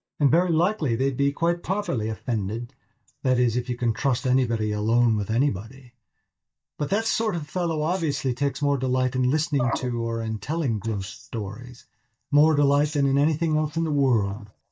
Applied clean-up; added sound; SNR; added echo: neural mask model DeepFilterNet 3.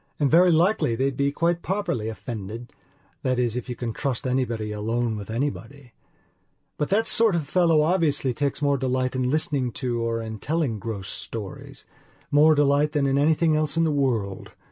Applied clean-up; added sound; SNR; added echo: none; none; none; none.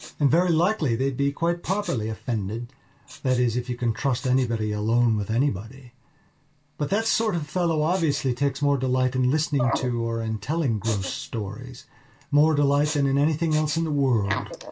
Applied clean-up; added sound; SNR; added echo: none; Respiratory sounds; 16 dB; reverberation time 0.2 s.